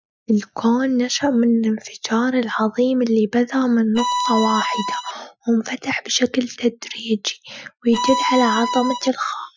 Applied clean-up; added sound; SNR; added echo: classical method Wiener filter.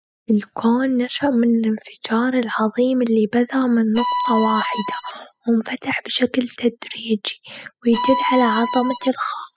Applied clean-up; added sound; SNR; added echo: classical method spectral subtraction.